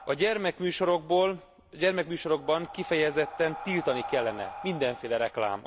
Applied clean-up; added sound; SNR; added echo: none; Breathing; 15 dB; none.